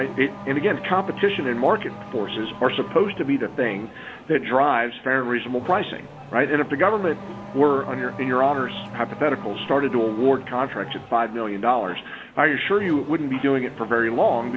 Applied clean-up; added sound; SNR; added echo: none; Race car, auto racing / Accelerating, revving, vroom; 15 dB; none.